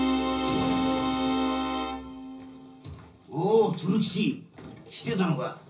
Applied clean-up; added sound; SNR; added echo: none; none; none; reverberation time 0.5 s.